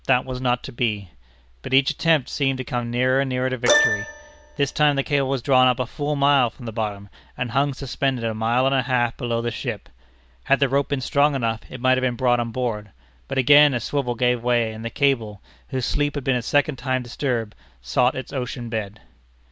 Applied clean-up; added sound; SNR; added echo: none; Keyboard (musical); 5 dB; none.